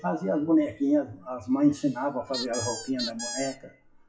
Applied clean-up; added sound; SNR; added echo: classical method WPE with log-MMSE.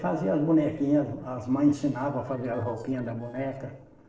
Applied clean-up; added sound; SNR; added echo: neural separator model SepFormer DNS4.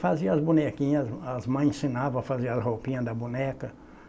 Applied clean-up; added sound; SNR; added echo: none; none; none; none.